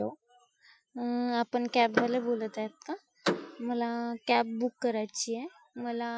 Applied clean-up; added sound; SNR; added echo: classical method Wiener filter.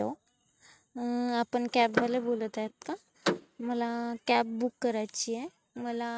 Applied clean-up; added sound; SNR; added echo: neural mask model RNNoise.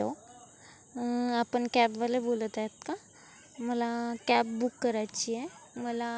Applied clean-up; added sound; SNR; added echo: none; none; none; none.